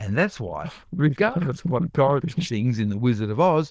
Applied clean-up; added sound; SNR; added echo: neural diffusion model UNIVERSE++.